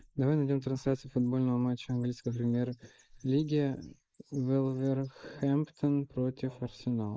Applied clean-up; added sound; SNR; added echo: neural mask model Resemble Enhance denoiser.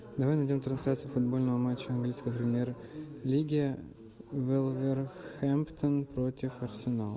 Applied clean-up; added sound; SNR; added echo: none; none; none; none.